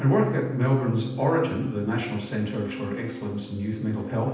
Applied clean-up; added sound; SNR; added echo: none; Organ; 9 dB; reverberation time 0.9 s.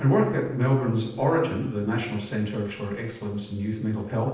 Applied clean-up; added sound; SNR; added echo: neural separator model SepFormer DNS4.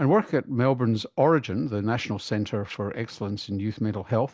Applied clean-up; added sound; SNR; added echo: none; none; none; none.